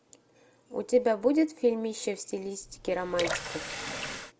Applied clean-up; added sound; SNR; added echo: none; Water tap, faucet / Water; 7 dB; none.